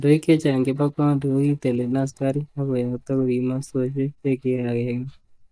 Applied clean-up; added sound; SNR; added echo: neural mask model DeepFilterNet 3.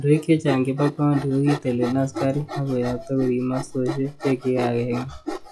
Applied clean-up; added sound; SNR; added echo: classical method log-MMSE.